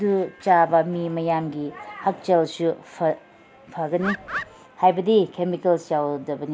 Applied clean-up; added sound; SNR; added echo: none; Bird; 8 dB; none.